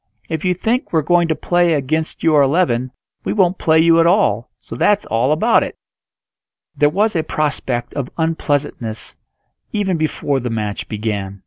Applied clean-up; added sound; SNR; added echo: none; none; none; none.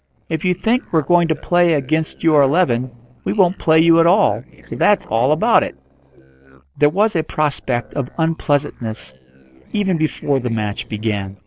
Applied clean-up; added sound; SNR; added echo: neural separator model SepFormer DNS4.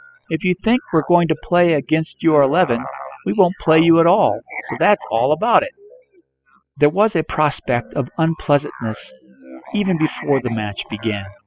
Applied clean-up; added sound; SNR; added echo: classical method spectral subtraction.